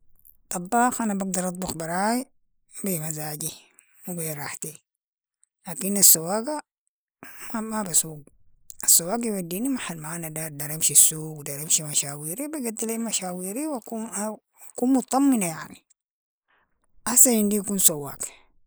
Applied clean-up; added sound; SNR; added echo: neural mask model Resemble Enhance denoiser.